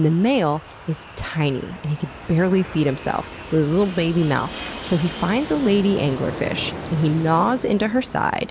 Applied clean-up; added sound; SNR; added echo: none; Fixed-wing aircraft, airplane; 13 dB; none.